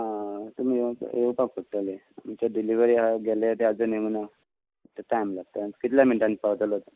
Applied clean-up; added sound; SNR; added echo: neural mask model Resemble Enhance denoiser.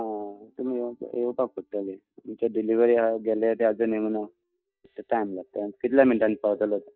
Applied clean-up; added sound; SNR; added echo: neural mask model DeepFilterNet 3.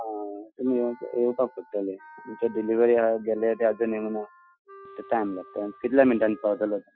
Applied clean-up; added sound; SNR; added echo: classical method Wiener filter.